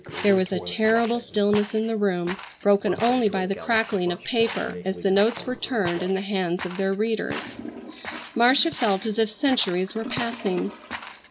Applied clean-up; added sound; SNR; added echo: none; Walk, footsteps + Toilet flush; 12 dB; none.